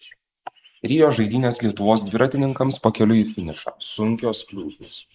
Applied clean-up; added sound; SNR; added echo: neural mask model Resemble Enhance denoiser.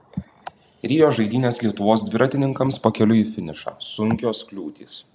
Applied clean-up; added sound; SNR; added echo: none; none; none; none.